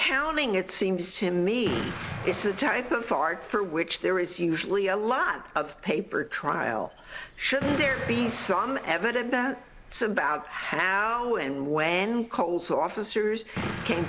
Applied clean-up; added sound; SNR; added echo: none; Explosion; 13 dB; none.